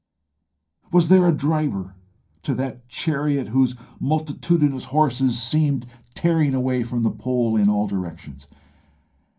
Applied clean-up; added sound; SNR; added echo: none; none; none; reverberation time 0.3 s.